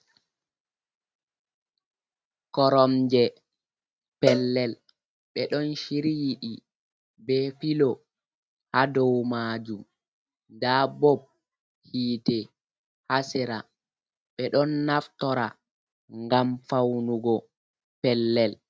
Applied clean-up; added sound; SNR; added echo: neural mask model RNNoise.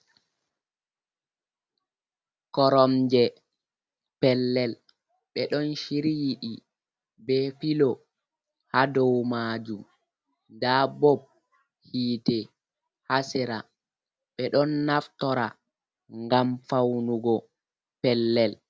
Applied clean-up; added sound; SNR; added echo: none; none; none; none.